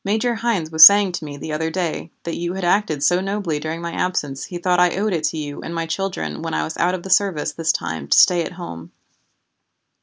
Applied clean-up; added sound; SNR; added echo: none; none; none; none.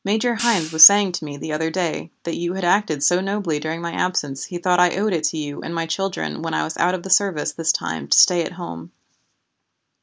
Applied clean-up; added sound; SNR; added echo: none; Hi-hat; 12 dB; none.